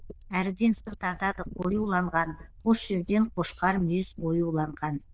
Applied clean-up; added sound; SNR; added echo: neural diffusion model UNIVERSE++.